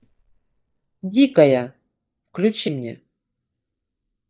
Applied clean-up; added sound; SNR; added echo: neural mask model DeepFilterNet 3.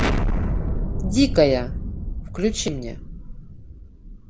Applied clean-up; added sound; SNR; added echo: none; Explosion; 0 dB; none.